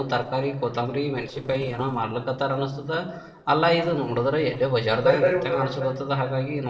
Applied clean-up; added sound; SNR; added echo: neural separator model SepFormer DNS4.